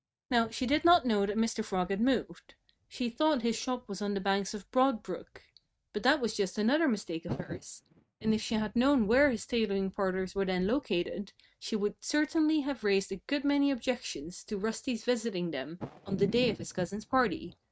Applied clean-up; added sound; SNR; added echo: neural mask model RNNoise.